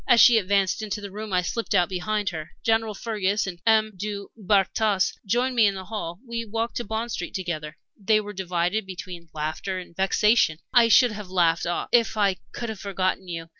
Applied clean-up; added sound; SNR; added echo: none; none; none; none.